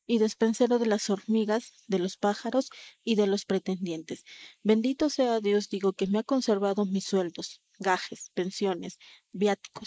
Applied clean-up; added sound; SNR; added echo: neural mask model Resemble Enhance denoiser.